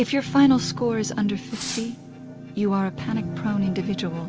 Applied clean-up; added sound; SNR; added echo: none; Fireworks; 14 dB; none.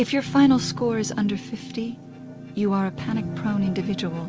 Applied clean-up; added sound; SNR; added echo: none; none; none; none.